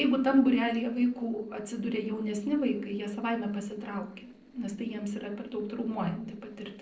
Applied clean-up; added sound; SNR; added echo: neural separator model SepFormer DNS4.